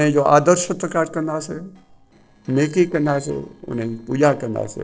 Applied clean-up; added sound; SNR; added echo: neural separator model SepFormer DNS4.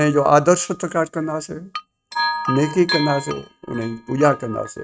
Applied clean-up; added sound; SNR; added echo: neural mask model RNNoise.